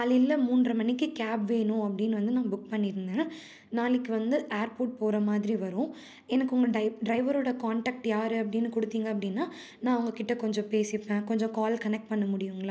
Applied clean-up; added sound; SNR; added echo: none; none; none; none.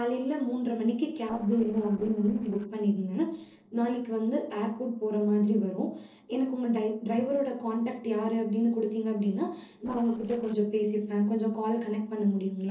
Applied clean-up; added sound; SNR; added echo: neural separator model SepFormer DNS4.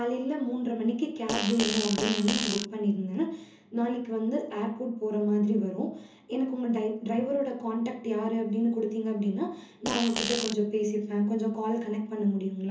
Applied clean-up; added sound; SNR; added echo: none; Fart; 3 dB; reverberation time 0.8 s.